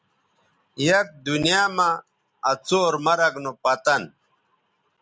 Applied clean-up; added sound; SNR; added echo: none; none; none; none.